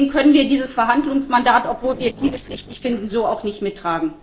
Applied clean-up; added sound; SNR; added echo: neural separator model SepFormer DNS4.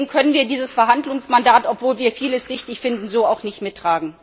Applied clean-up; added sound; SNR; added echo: none; none; none; none.